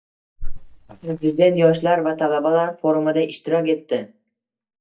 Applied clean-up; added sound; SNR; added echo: neural mask model DeepFilterNet 3.